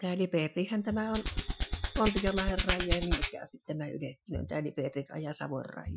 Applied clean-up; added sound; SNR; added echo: classical method Wiener filter.